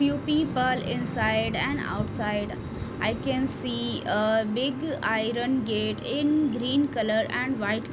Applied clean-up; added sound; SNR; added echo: none; Organ; 17 dB; none.